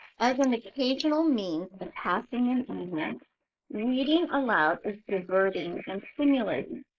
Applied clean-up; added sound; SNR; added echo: neural mask model Resemble Enhance denoiser.